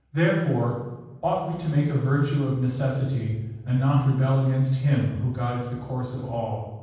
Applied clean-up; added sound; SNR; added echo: none; none; none; reverberation time 1.2 s.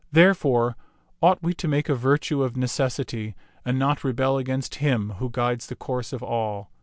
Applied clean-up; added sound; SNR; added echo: none; none; none; none.